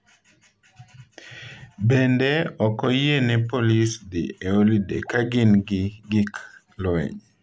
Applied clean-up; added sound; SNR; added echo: none; none; none; none.